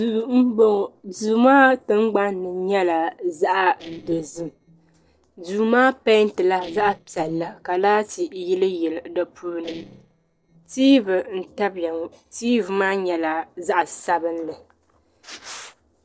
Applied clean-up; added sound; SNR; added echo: neural separator model SepFormer DNS4.